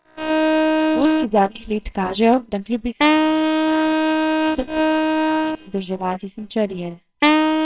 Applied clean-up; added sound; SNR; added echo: neural separator model SepFormer WHAMR!.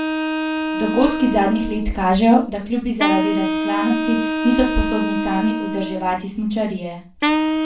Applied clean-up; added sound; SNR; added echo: none; Wind instrument, woodwind instrument; 2 dB; reverberation time 0.3 s.